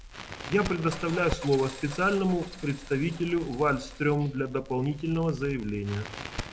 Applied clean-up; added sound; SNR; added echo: none; Car + Crackle; 12 dB; none.